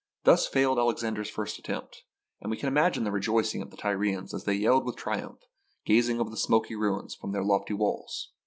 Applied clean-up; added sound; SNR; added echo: none; none; none; none.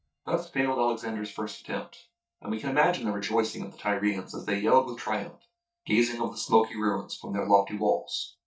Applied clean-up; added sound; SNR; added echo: neural mask model DeepFilterNet 3.